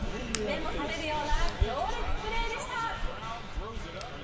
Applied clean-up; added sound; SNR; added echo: none; Hands; -1 dB; reverberation time 1.9 s.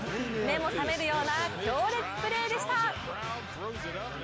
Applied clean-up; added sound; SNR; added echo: none; none; none; none.